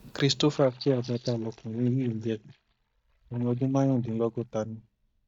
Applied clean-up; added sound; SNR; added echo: neural mask model DeepFilterNet 3.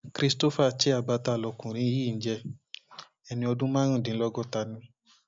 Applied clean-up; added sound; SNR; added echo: none; none; none; none.